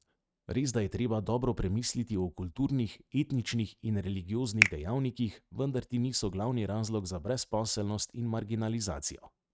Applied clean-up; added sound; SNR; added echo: neural mask model RNNoise.